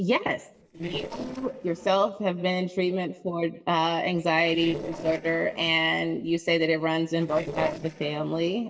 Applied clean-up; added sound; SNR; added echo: neural separator model SepFormer DNS4.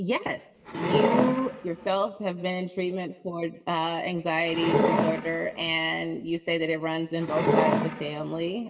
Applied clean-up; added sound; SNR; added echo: none; Wood; -1 dB; reverberation time 0.8 s.